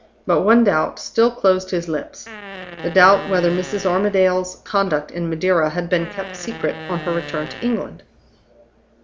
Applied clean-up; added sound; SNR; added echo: none; Fart; 14 dB; none.